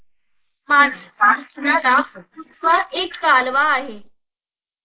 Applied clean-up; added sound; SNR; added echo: neural mask model Resemble Enhance denoiser.